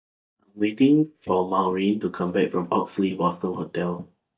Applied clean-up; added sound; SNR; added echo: neural mask model DeepFilterNet 3.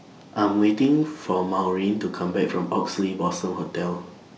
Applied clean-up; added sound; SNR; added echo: none; none; none; none.